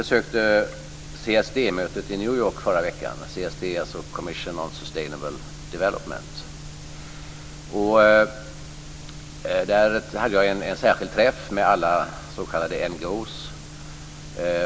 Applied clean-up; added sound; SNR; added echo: none; none; none; none.